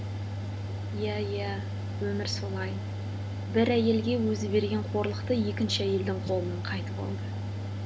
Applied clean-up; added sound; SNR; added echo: none; Mechanical fan; 3 dB; none.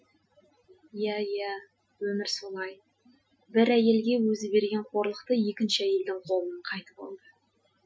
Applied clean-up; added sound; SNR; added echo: classical method Wiener filter.